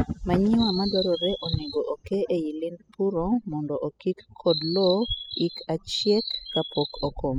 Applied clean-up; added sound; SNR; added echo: classical method spectral subtraction.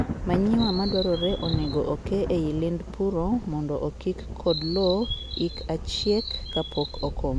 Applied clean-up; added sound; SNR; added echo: none; Thunder + Chirp, tweet; 8 dB; none.